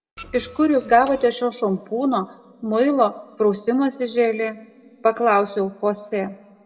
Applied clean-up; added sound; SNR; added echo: none; Printer; 20 dB; reverberation time 1.6 s.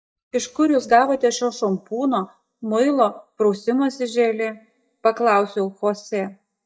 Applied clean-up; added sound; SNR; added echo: neural mask model DeepFilterNet 3.